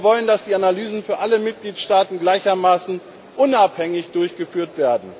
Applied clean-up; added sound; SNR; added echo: none; none; none; none.